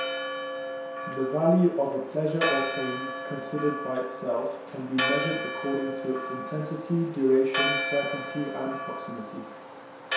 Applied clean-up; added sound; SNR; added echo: none; Church bell; 4 dB; reverberation time 0.7 s.